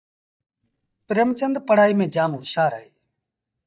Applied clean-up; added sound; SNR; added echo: neural mask model DeepFilterNet 3.